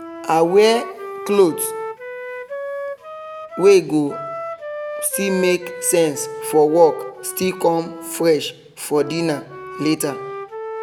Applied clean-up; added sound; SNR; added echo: none; Wind instrument, woodwind instrument; 11 dB; none.